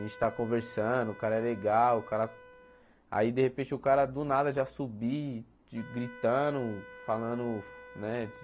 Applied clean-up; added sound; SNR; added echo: none; Wind instrument, woodwind instrument; 20 dB; none.